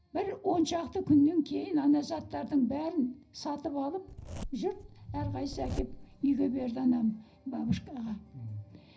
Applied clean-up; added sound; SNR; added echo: none; Zipper (clothing); 11 dB; reverberation time 0.4 s.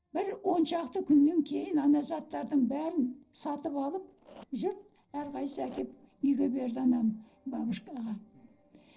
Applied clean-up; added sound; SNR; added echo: neural separator model SepFormer DNS4.